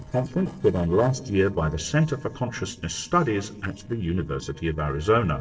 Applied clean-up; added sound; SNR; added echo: neural separator model SepFormer DNS4.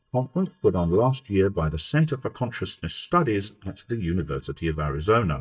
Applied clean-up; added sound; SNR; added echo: neural mask model DeepFilterNet 3.